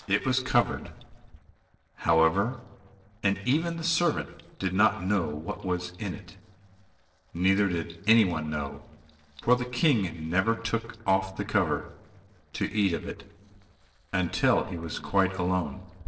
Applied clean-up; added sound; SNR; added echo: neural separator model SepFormer DNS4.